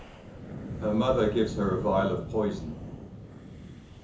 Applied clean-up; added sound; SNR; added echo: none; Wind; 8 dB; reverberation time 0.5 s.